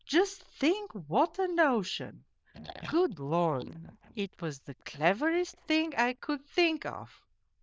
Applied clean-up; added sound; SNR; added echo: neural diffusion model UNIVERSE++.